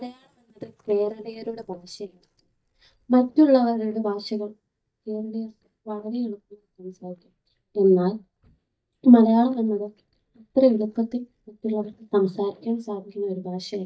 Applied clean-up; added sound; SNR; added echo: neural mask model DeepFilterNet 3.